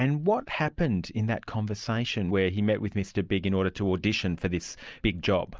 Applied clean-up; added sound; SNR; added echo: neural mask model Resemble Enhance denoiser.